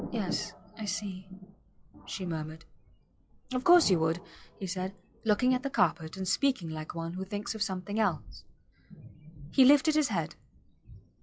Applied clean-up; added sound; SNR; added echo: classical method log-MMSE.